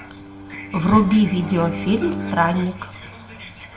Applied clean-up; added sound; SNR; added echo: none; Bowed string instrument; 11 dB; reverberation time 0.7 s.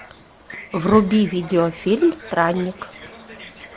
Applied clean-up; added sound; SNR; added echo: none; none; none; none.